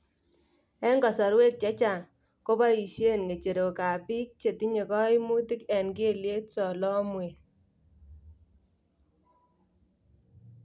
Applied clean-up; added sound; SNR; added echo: none; none; none; none.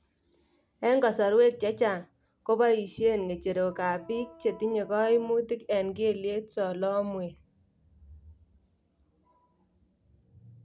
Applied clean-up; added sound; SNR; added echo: none; Organ; 20 dB; none.